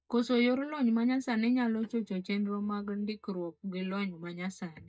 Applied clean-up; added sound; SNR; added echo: neural mask model DeepFilterNet 3.